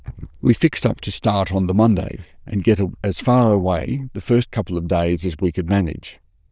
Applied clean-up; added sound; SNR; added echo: neural diffusion model UNIVERSE++.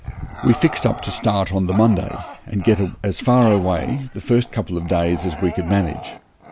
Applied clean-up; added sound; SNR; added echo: none; Bark / Growling; 14 dB; none.